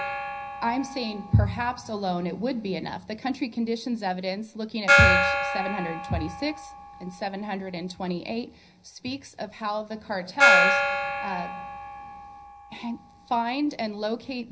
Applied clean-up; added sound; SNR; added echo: none; Gong; -1 dB; reverberation time 0.5 s.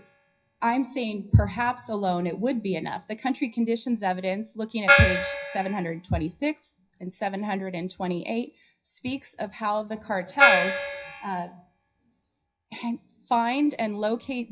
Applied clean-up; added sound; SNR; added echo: classical method WPE with log-MMSE.